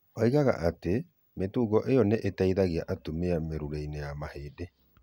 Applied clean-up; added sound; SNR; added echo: none; none; none; none.